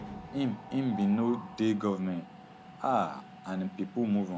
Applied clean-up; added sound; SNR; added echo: none; Mechanisms; 15 dB; none.